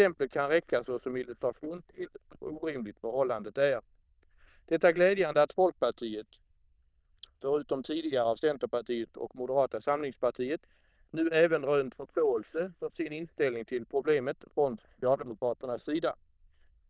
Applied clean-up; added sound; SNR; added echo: neural diffusion model UNIVERSE++.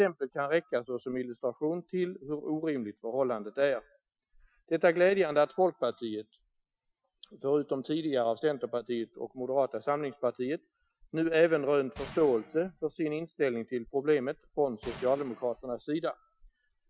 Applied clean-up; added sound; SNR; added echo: classical method Wiener filter.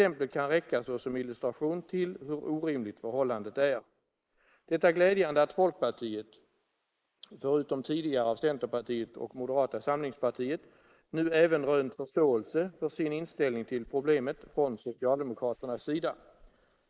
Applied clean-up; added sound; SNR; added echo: neural mask model Resemble Enhance denoiser.